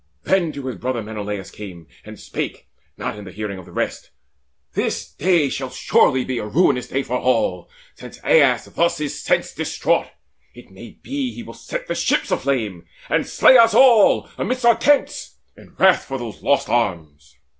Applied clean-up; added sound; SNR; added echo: none; none; none; none.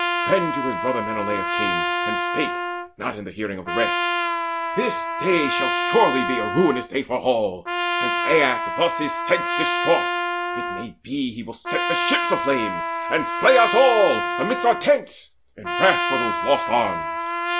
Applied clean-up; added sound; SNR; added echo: none; Trumpet; 2 dB; none.